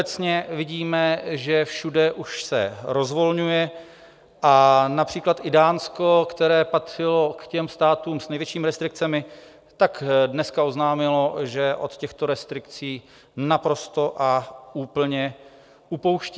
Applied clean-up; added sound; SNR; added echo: none; none; none; none.